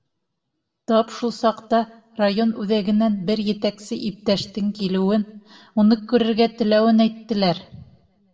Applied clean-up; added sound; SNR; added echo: none; none; none; reverberation time 0.3 s.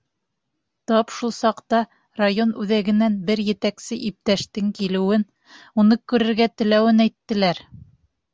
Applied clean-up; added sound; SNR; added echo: none; none; none; none.